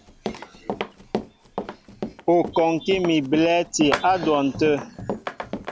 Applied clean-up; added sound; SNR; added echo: none; Run; 9 dB; none.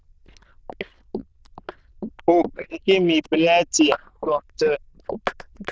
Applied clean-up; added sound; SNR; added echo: neural diffusion model UNIVERSE++.